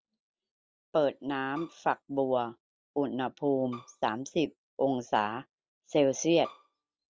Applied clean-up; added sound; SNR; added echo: none; Bowed string instrument; 20 dB; none.